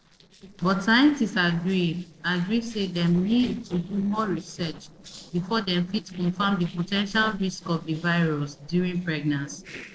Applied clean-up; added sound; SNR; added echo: neural separator model SepFormer DNS4.